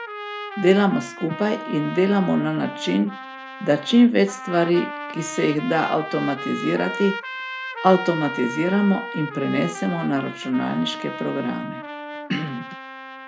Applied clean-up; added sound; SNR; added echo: none; Trumpet; 10 dB; none.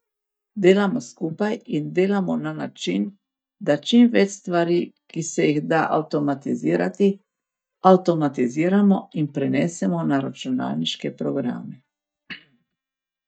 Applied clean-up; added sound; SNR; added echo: neural mask model DeepFilterNet 3.